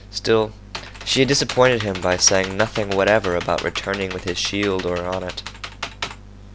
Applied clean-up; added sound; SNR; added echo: none; Computer keyboard; 13 dB; none.